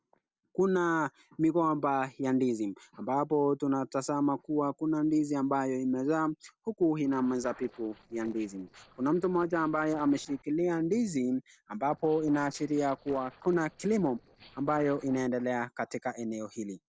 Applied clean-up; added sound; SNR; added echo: neural separator model SepFormer DNS4.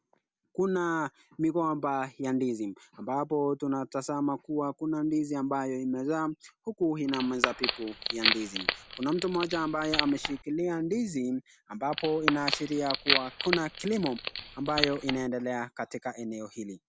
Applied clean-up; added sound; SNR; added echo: none; Wood; 2 dB; none.